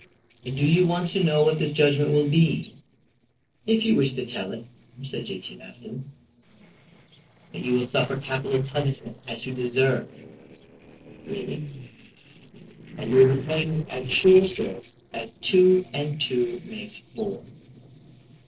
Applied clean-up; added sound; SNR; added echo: neural separator model SepFormer DNS4.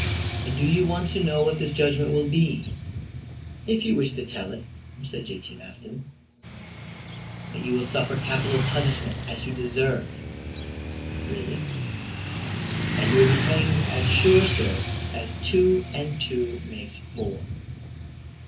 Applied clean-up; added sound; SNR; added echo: none; Motorcycle / Traffic noise, roadway noise; 3 dB; reverberation time 0.4 s.